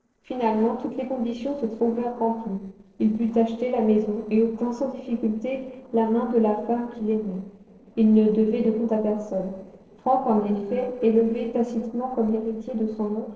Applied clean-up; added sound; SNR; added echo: neural separator model SepFormer DNS4.